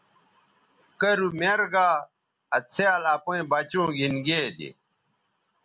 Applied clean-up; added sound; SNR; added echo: none; none; none; none.